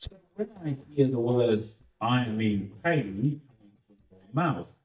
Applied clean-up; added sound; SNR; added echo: neural mask model DeepFilterNet 3.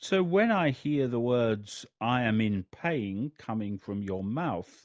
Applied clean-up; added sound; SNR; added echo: none; none; none; none.